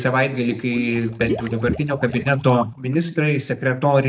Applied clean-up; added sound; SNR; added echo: neural mask model DeepFilterNet 3.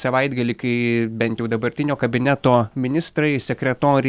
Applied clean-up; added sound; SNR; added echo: none; none; none; none.